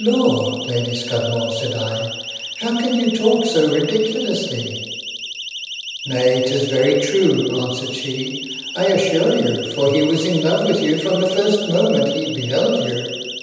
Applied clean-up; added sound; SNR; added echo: none; Siren; 10 dB; reverberation time 1.1 s.